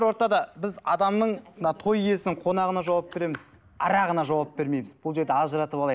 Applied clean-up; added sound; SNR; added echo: none; none; none; none.